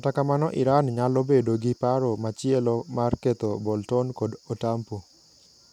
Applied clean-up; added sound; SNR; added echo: none; none; none; none.